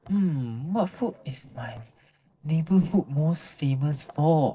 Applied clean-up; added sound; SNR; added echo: neural separator model SepFormer DNS4.